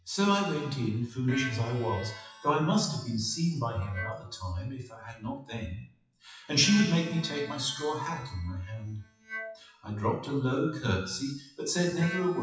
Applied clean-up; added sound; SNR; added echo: classical method WPE with log-MMSE.